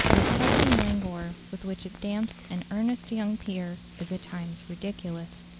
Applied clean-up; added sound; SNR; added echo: none; Fire; -1 dB; none.